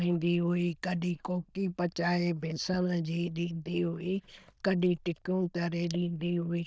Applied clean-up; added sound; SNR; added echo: neural diffusion model UNIVERSE++.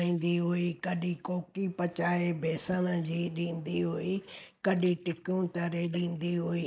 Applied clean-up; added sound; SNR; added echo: neural mask model Resemble Enhance denoiser.